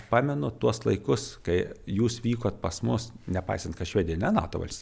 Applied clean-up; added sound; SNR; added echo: none; none; none; none.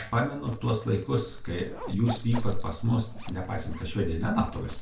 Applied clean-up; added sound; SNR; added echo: none; Zipper (clothing); 17 dB; reverberation time 0.3 s.